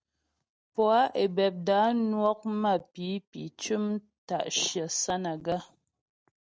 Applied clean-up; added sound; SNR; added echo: none; none; none; none.